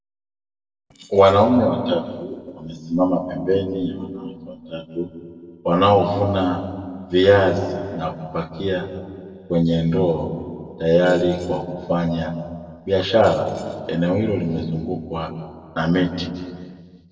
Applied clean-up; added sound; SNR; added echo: neural separator model SepFormer DNS4.